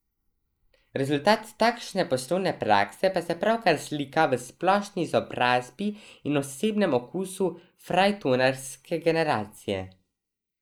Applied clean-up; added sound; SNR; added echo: neural mask model Resemble Enhance denoiser.